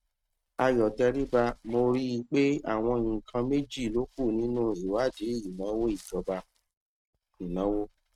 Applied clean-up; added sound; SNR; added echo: neural mask model RNNoise.